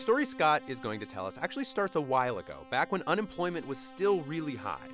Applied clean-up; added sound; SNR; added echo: none; Keyboard (musical); 18 dB; none.